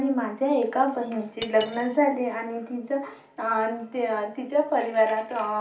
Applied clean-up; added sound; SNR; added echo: none; Cutlery, silverware; 12 dB; reverberation time 0.4 s.